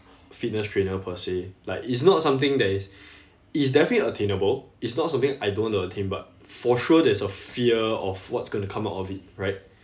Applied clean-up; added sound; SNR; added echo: none; none; none; none.